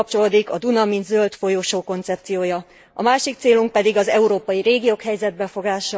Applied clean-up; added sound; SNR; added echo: neural mask model Resemble Enhance denoiser.